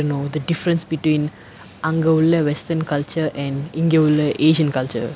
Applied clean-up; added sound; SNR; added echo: none; none; none; none.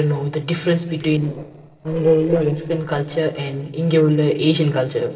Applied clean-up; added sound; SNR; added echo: neural separator model SepFormer DNS4.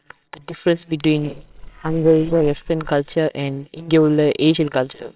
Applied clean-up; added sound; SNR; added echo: neural separator model SepFormer WHAMR!.